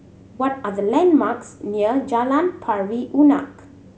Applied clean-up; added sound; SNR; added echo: none; none; none; none.